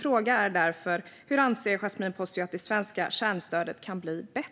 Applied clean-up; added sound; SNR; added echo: none; none; none; none.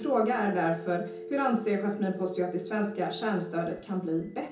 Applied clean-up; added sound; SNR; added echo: none; Telephone; 13 dB; reverberation time 0.6 s.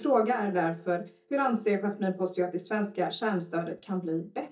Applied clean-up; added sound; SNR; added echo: neural mask model DeepFilterNet 3.